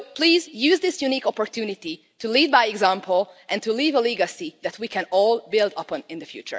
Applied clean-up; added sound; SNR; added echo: none; none; none; none.